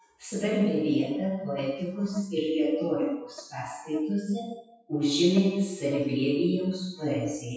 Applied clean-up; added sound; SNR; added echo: classical method WPE with log-MMSE.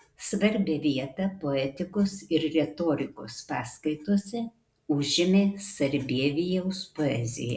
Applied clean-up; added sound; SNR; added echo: none; none; none; none.